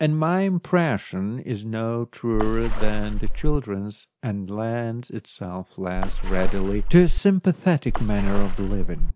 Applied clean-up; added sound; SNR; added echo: none; Water / Splash, splatter; -5 dB; none.